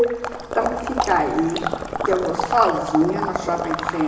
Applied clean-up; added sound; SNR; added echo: none; Water / Liquid; 4 dB; reverberation time 1.3 s.